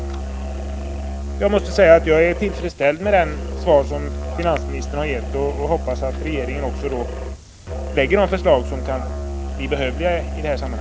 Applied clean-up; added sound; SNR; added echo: none; Musical instrument; 6 dB; none.